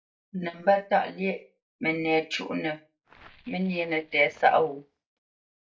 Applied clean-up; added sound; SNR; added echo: neural mask model DeepFilterNet 3.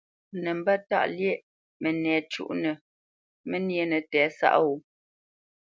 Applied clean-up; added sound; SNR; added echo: none; none; none; none.